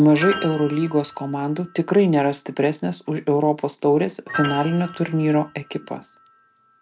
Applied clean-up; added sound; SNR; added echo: none; Piano; 14 dB; none.